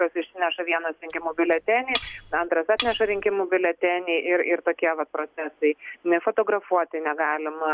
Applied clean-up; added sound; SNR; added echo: none; Cutlery, silverware; 3 dB; none.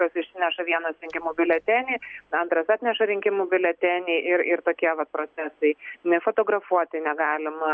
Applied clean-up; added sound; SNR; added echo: none; none; none; none.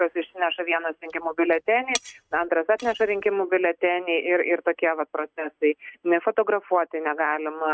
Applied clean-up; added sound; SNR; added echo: neural mask model RNNoise.